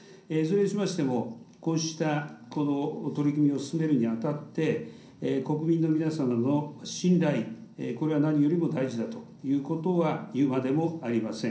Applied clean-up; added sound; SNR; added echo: none; none; none; reverberation time 0.6 s.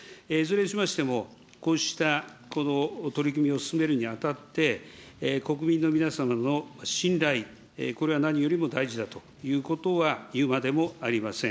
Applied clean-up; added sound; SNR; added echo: none; none; none; none.